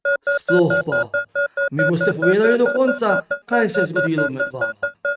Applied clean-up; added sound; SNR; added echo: neural mask model RNNoise.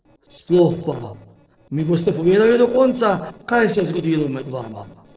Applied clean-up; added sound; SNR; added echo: neural separator model SepFormer DNS4.